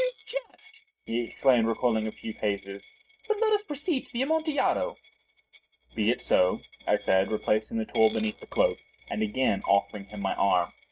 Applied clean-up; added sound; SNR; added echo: neural mask model RNNoise.